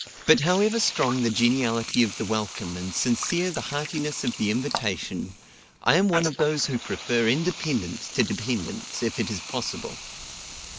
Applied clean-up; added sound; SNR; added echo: neural mask model Resemble Enhance denoiser.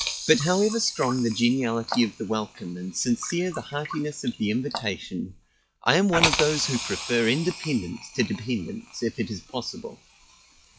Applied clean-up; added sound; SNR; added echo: classical method log-MMSE.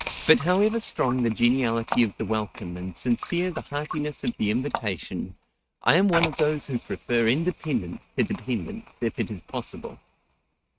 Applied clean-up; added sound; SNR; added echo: neural mask model RNNoise.